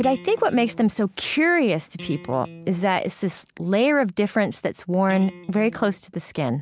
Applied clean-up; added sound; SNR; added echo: none; Electric guitar; 17 dB; none.